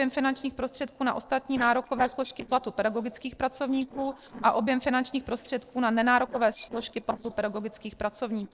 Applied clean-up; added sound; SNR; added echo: neural separator model SepFormer DNS4.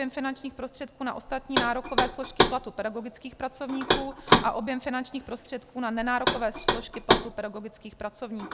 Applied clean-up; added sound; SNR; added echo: none; Knock; -2 dB; none.